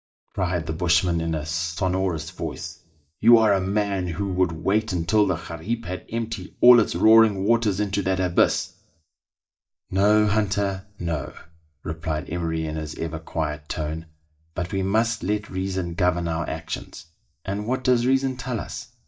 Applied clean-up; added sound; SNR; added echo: neural mask model DeepFilterNet 3.